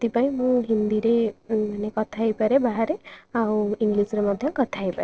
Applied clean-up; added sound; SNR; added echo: neural separator model SepFormer DNS4.